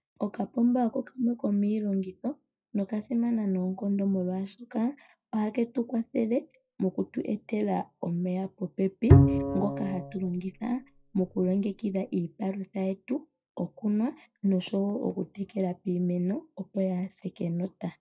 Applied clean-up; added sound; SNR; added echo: classical method WPE with log-MMSE.